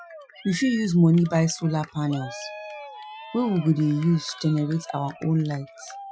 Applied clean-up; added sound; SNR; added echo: classical method Wiener filter.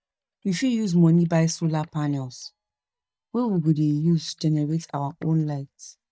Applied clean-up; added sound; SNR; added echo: neural mask model DeepFilterNet 3.